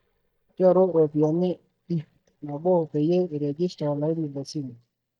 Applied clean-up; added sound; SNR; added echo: neural mask model DeepFilterNet 3.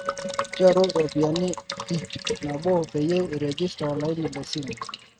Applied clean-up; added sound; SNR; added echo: neural mask model RNNoise.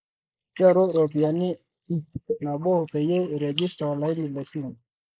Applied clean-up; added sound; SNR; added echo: neural mask model Resemble Enhance denoiser.